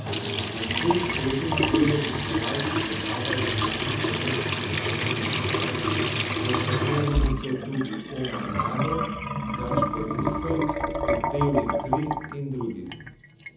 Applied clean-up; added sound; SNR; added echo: none; Trickle, dribble / Sink (filling or washing) / Water tap, faucet; -5 dB; reverberation time 0.8 s.